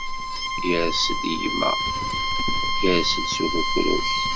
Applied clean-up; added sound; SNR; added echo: none; Bowed string instrument + Livestock, farm animals, working animals; -2 dB; none.